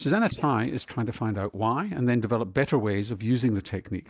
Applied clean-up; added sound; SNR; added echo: neural mask model Resemble Enhance denoiser.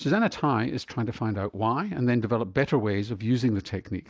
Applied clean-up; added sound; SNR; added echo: none; none; none; none.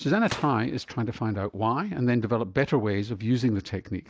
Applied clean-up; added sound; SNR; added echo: none; Gunshot, gunfire; 20 dB; none.